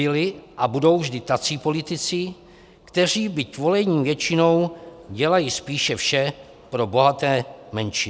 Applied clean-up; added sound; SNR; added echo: none; none; none; none.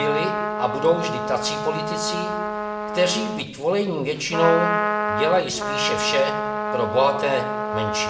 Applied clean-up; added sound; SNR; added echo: none; Trumpet; 2 dB; reverberation time 0.7 s.